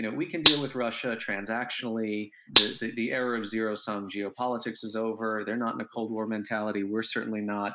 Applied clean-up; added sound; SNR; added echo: none; Gunshot, gunfire; -2 dB; none.